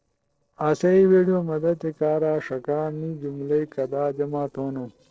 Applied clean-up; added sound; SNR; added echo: neural separator model SepFormer DNS4.